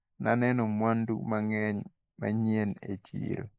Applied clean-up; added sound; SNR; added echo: neural mask model Resemble Enhance denoiser.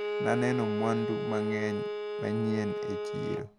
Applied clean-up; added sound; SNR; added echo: none; Bowed string instrument; 1 dB; none.